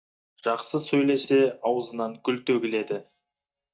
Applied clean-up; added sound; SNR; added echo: neural mask model DeepFilterNet 3.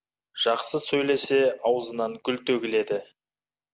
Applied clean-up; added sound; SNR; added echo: none; none; none; none.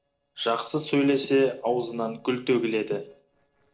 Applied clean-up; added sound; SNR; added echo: neural separator model SepFormer DNS4.